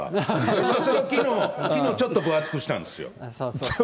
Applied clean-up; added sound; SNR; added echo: none; none; none; none.